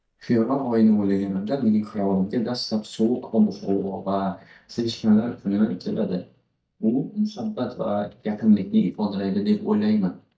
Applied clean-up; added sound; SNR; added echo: neural mask model DeepFilterNet 3.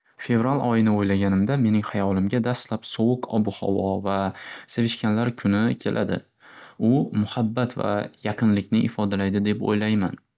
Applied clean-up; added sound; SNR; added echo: none; none; none; none.